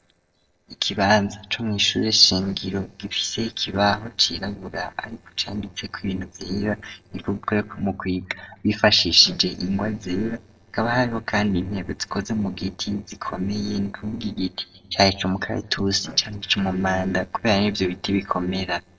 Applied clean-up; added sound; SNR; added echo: neural separator model SepFormer DNS4.